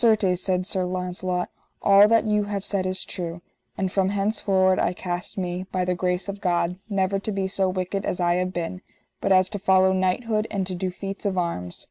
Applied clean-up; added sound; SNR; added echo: none; none; none; none.